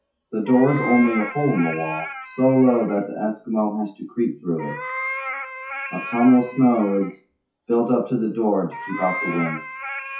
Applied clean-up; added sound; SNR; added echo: classical method WPE with log-MMSE.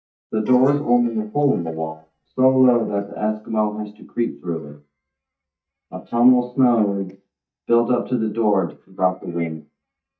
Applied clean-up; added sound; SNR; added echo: neural mask model DeepFilterNet 3.